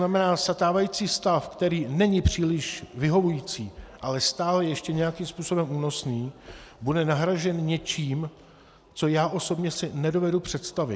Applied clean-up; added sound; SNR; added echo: none; none; none; none.